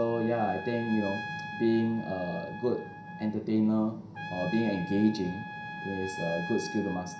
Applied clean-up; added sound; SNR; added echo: none; Trumpet; 11 dB; reverberation time 0.5 s.